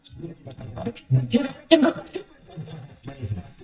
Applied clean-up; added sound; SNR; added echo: neural mask model DeepFilterNet 3.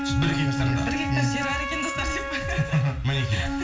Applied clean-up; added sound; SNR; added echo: none; Wind instrument, woodwind instrument; 4 dB; reverberation time 0.8 s.